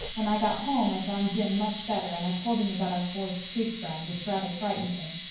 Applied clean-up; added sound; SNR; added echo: none; Camera; 0 dB; reverberation time 0.9 s.